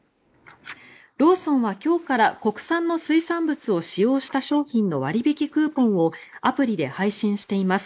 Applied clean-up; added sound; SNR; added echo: neural mask model Resemble Enhance denoiser.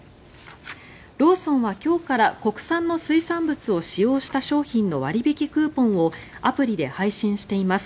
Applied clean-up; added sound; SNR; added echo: none; none; none; none.